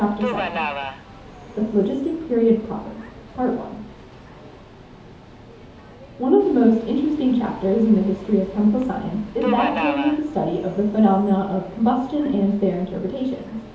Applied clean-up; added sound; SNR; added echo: none; Subway, metro, underground; 13 dB; reverberation time 2.8 s.